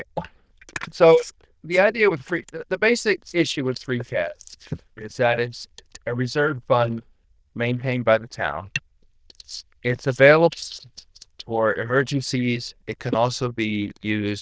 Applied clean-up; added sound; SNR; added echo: neural diffusion model UNIVERSE++.